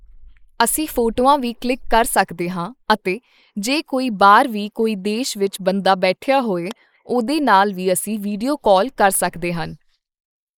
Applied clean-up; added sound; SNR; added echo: neural mask model Resemble Enhance denoiser.